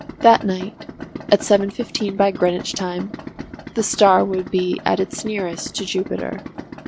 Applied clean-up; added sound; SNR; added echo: none; Idling; 14 dB; none.